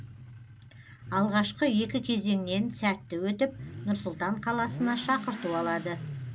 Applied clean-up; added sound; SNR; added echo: none; Motorcycle / Accelerating, revving, vroom; 12 dB; none.